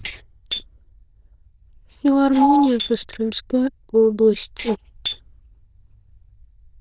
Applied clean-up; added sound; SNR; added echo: neural diffusion model UNIVERSE++.